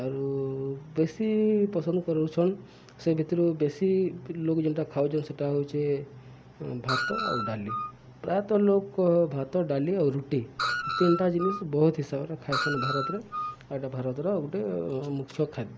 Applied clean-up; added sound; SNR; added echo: none; Screech; 4 dB; none.